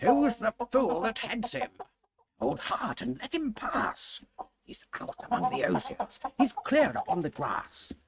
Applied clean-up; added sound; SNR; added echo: neural mask model RNNoise.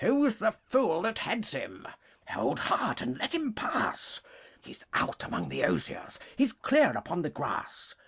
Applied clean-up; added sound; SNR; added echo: none; none; none; none.